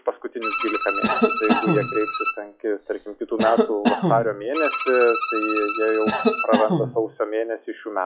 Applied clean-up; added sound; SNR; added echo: classical method log-MMSE.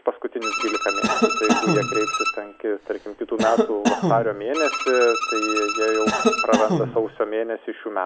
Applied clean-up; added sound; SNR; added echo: none; Cough + Bowed string instrument; 0 dB; none.